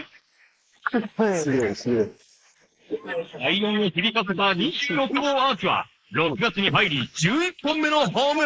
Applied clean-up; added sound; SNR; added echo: neural mask model Resemble Enhance denoiser.